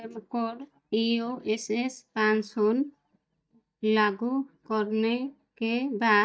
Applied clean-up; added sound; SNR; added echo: neural mask model DeepFilterNet 3.